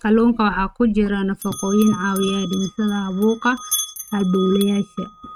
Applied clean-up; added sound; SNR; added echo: neural mask model RNNoise.